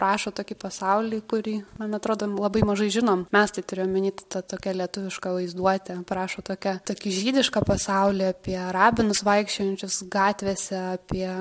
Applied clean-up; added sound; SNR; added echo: none; none; none; none.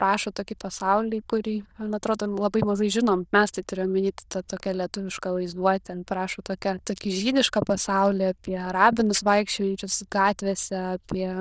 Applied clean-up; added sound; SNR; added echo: neural diffusion model UNIVERSE++.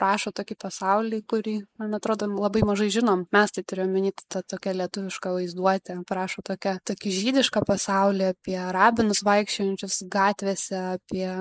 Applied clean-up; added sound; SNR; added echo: neural mask model Resemble Enhance denoiser.